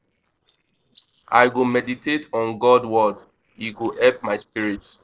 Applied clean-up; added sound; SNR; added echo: neural separator model SepFormer DNS4.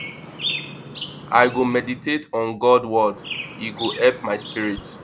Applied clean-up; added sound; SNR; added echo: none; Chirp, tweet; 11 dB; none.